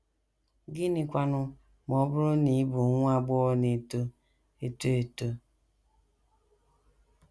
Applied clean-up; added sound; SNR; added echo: none; none; none; none.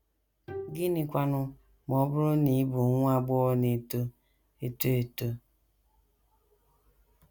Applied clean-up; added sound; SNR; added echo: none; Bowed string instrument; 18 dB; none.